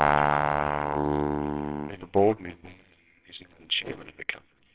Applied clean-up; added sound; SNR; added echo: neural separator model SepFormer WHAMR!.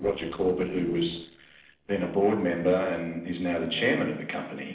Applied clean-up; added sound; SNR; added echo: neural separator model SepFormer DNS4.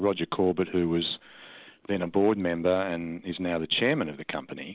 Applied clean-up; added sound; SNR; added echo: none; none; none; none.